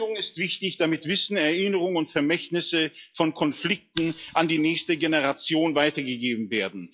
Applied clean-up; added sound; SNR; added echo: classical method log-MMSE.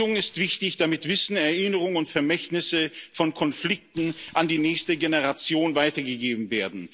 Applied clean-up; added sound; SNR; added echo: neural separator model SepFormer DNS4.